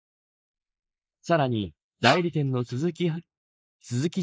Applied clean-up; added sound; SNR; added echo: neural mask model Resemble Enhance denoiser.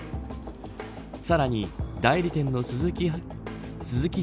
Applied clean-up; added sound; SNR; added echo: none; none; none; none.